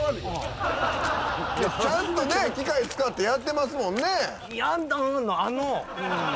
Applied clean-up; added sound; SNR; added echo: none; Water / Splash, splatter; 20 dB; none.